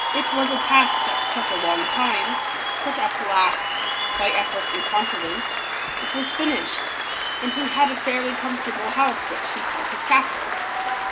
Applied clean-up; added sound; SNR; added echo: none; Applause / Cheering; 0 dB; reverberation time 1.0 s.